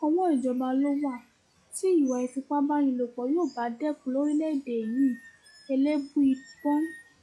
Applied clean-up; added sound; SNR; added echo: classical method log-MMSE.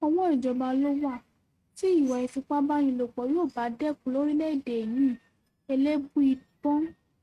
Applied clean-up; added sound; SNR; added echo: neural mask model RNNoise.